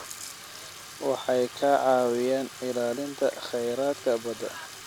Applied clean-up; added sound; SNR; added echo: none; Bathtub (filling or washing); 15 dB; none.